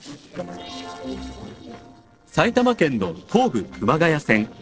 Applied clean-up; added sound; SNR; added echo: neural separator model SepFormer DNS4.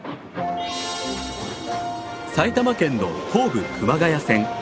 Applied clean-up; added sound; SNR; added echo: none; none; none; none.